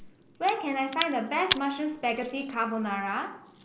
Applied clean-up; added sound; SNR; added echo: none; Crack; 8 dB; none.